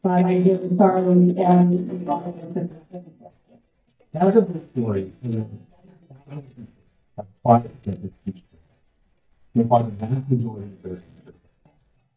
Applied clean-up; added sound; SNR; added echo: neural mask model DeepFilterNet 3.